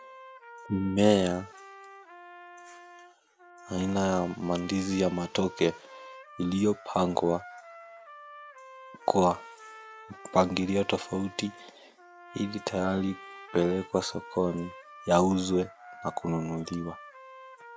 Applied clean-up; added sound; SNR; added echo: none; Trumpet; 18 dB; none.